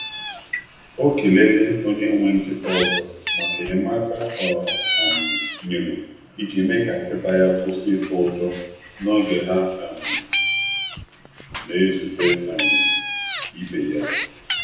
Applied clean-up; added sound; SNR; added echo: none; Meow; 5 dB; reverberation time 0.9 s.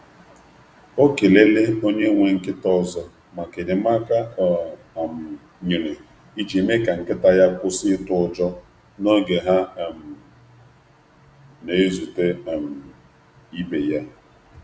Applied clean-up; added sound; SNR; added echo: none; none; none; none.